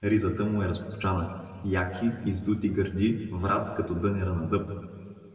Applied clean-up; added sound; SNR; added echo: none; none; none; reverberation time 1.7 s.